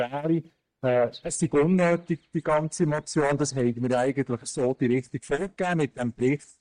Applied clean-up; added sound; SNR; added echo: neural mask model DeepFilterNet 3.